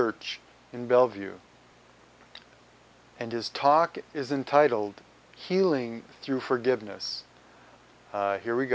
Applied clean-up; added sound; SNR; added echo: none; none; none; none.